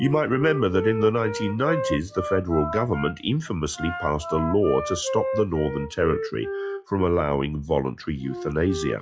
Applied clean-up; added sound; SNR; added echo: classical method log-MMSE.